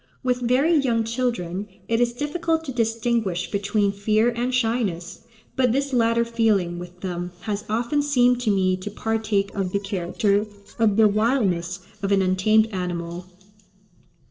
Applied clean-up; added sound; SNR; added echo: neural separator model SepFormer DNS4.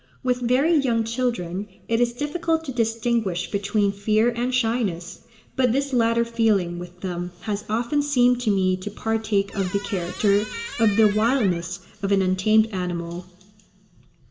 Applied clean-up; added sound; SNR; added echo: none; Squeak; 13 dB; reverberation time 1.1 s.